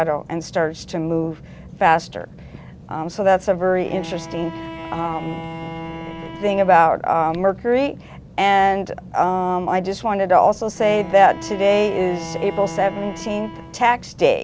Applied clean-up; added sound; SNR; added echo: none; Bowed string instrument; 14 dB; none.